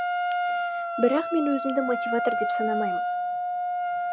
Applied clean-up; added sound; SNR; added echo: none; Wind instrument, woodwind instrument; -1 dB; none.